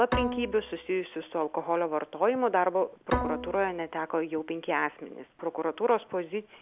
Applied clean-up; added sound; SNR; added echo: none; Bowed string instrument; 7 dB; none.